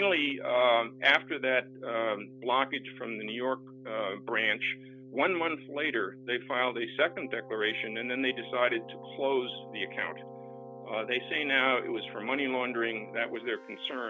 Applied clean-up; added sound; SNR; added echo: none; Keyboard (musical); 15 dB; none.